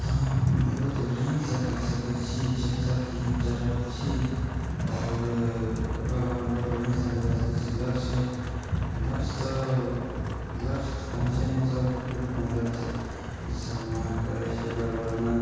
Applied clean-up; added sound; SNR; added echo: none; Rain; 14 dB; reverberation time 2.0 s.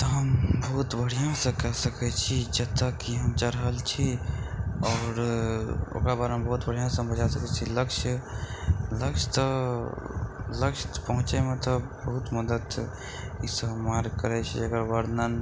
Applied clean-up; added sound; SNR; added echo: none; none; none; none.